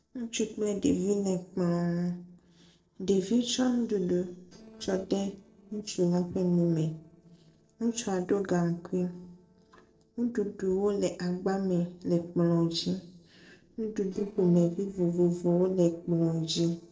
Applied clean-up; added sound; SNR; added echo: neural separator model SepFormer DNS4.